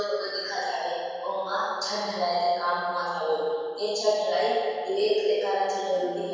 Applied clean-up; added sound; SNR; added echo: none; none; none; reverberation time 1.9 s.